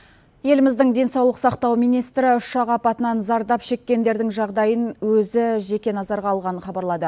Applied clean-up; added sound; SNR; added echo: none; none; none; none.